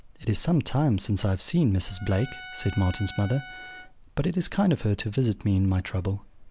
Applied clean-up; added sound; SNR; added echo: none; Trumpet; 18 dB; none.